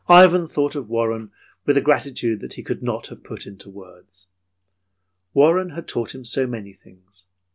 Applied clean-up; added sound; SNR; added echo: none; none; none; none.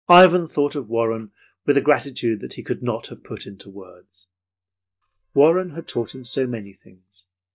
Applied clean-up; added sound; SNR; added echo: neural mask model DeepFilterNet 3.